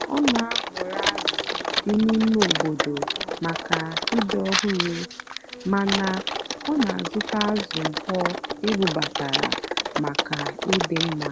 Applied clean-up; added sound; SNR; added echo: none; Typing; 1 dB; none.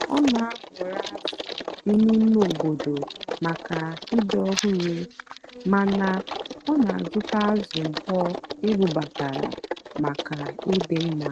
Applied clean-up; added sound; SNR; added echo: neural mask model RNNoise.